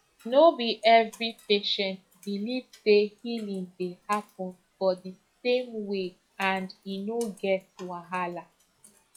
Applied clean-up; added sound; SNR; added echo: classical method log-MMSE.